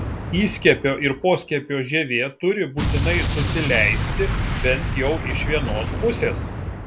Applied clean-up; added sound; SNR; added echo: none; Explosion; 3 dB; none.